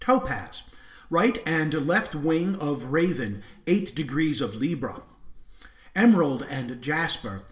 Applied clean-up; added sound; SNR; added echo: none; none; none; reverberation time 0.6 s.